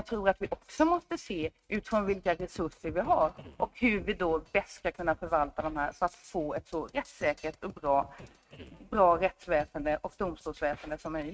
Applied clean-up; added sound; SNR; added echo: neural mask model RNNoise.